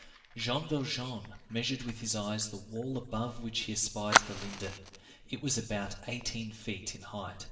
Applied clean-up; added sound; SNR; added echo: none; Fire; 2 dB; reverberation time 0.8 s.